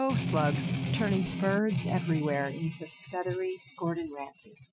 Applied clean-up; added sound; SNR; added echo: classical method Wiener filter.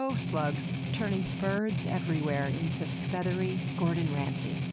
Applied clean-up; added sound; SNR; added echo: none; Strum; 0 dB; none.